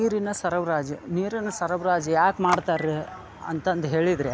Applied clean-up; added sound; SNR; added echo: none; Telephone; 12 dB; none.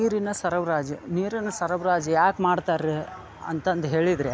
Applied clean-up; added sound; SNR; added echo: none; none; none; none.